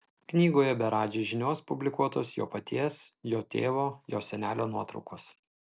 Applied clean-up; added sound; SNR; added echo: none; none; none; none.